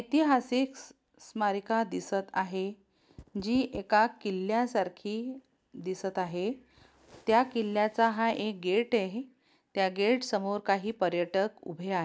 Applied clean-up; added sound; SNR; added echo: none; none; none; none.